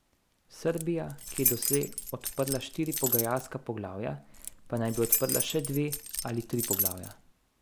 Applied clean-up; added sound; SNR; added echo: none; Keys jangling; -1 dB; none.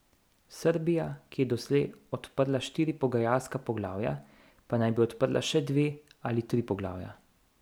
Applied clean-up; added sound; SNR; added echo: none; none; none; none.